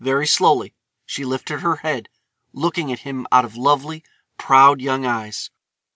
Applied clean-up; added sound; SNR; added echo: none; none; none; none.